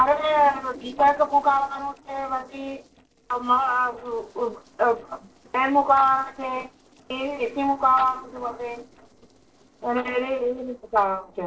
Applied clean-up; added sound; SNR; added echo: neural separator model SepFormer DNS4.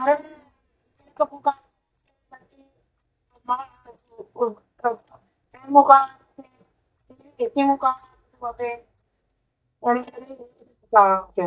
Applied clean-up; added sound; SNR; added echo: neural mask model DeepFilterNet 3.